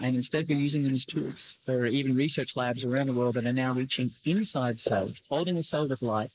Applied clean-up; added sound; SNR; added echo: neural mask model Resemble Enhance denoiser.